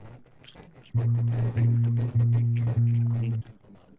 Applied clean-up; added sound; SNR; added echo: neural separator model SepFormer DNS4.